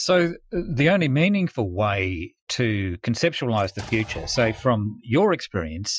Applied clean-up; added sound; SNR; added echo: classical method Wiener filter.